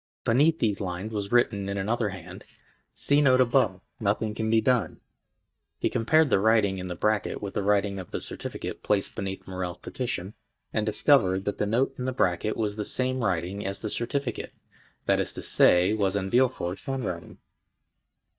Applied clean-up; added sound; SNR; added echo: neural mask model DeepFilterNet 3.